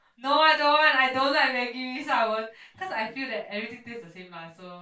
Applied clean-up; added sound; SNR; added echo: none; none; none; reverberation time 0.2 s.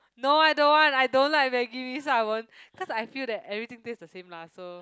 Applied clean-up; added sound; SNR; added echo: none; none; none; none.